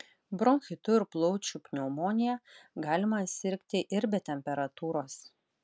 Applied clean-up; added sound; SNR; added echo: none; none; none; none.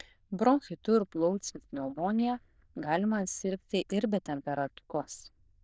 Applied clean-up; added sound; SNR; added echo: neural diffusion model UNIVERSE++.